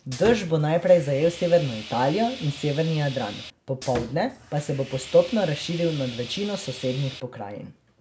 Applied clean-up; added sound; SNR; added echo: none; Sawing; 14 dB; none.